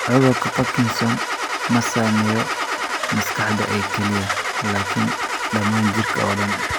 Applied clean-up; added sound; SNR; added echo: none; Engine starting / Car; 2 dB; none.